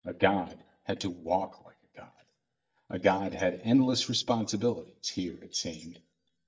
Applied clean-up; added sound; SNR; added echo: neural mask model DeepFilterNet 3.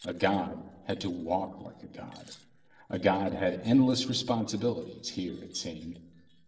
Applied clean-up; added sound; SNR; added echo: neural separator model SepFormer DNS4.